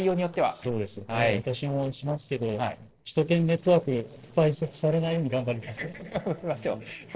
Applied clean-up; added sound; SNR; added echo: neural separator model SepFormer DNS4.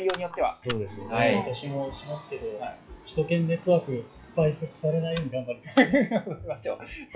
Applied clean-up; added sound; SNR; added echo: classical method WPE with log-MMSE.